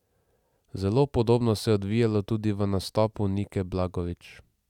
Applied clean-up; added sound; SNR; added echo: none; none; none; none.